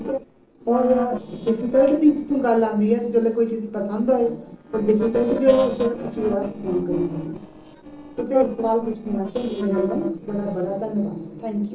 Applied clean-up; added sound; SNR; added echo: neural separator model SepFormer DNS4.